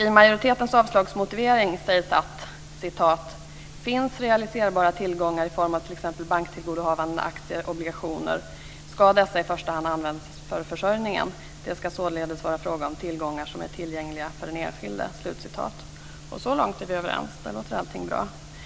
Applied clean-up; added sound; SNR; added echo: none; none; none; none.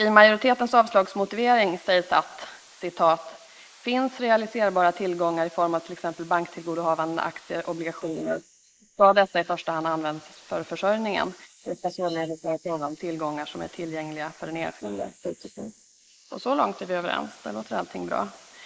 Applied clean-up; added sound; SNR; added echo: neural mask model Resemble Enhance denoiser.